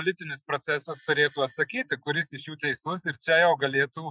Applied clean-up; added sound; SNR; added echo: classical method Wiener filter.